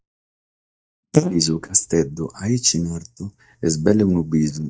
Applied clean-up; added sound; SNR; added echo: neural mask model DeepFilterNet 3.